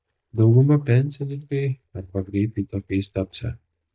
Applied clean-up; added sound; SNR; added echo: neural mask model DeepFilterNet 3.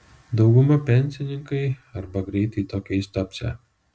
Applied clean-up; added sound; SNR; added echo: none; none; none; none.